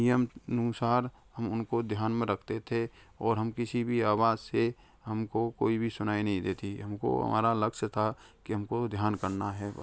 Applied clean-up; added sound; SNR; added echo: none; none; none; none.